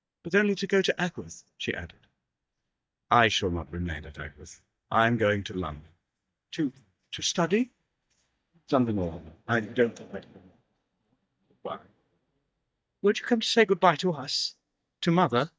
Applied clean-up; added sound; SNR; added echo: neural mask model DeepFilterNet 3.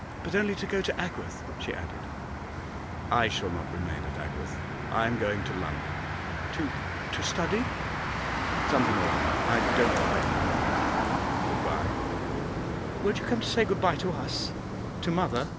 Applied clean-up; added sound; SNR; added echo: none; Motor vehicle (road); -1 dB; none.